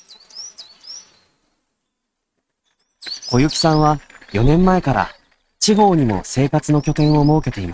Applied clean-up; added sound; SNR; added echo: neural mask model RNNoise.